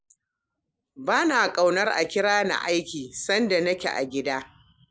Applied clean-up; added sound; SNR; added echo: none; none; none; none.